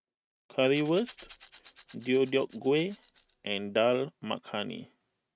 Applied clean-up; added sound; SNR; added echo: neural mask model RNNoise.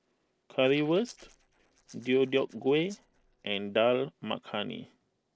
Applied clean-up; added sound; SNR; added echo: neural separator model SepFormer DNS4.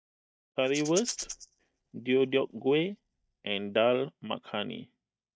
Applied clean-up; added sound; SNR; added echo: neural mask model DeepFilterNet 3.